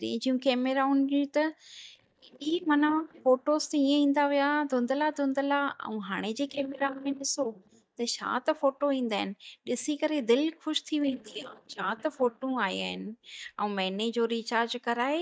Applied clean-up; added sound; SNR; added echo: neural mask model DeepFilterNet 3.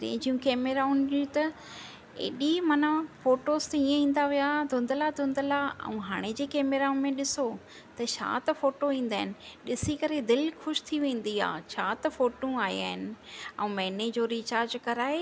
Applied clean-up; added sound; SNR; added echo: none; none; none; none.